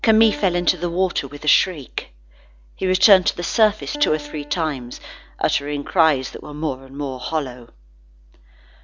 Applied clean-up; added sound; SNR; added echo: none; Piano; 20 dB; none.